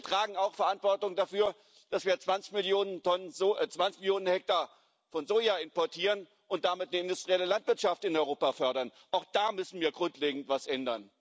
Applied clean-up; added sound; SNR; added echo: none; none; none; none.